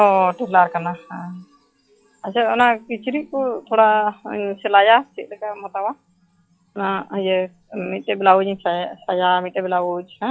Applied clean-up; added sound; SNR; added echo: classical method log-MMSE.